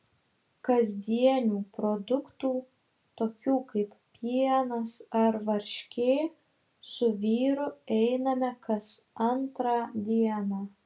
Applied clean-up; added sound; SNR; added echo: none; none; none; none.